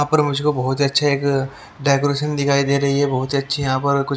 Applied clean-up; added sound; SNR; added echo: none; none; none; none.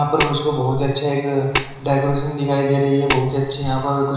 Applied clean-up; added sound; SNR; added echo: none; Tap; 7 dB; reverberation time 1.0 s.